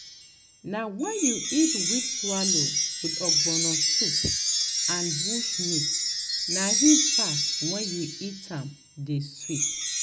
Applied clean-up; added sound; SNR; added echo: none; Wind chime; -4 dB; none.